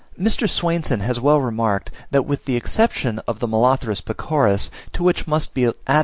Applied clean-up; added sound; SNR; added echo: none; none; none; none.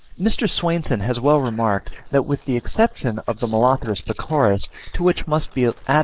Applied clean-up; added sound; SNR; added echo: neural mask model Resemble Enhance denoiser.